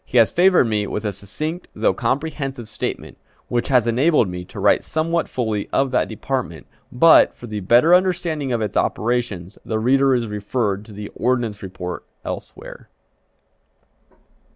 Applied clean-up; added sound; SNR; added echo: none; none; none; none.